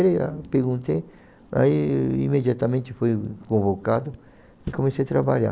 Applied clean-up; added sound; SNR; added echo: none; none; none; none.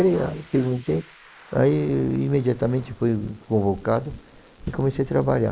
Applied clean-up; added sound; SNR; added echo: neural mask model Resemble Enhance denoiser.